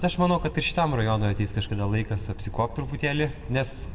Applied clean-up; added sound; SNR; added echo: none; none; none; reverberation time 1.1 s.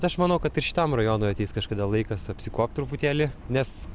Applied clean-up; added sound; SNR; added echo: none; none; none; none.